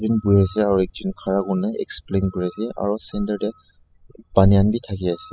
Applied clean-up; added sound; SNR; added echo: classical method spectral subtraction.